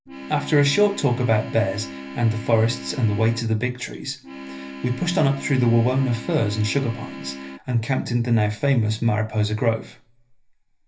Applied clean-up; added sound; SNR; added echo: none; Organ; 12 dB; reverberation time 0.3 s.